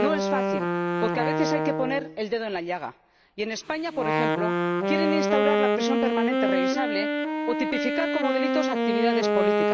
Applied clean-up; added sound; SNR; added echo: none; Wind instrument, woodwind instrument; -4 dB; none.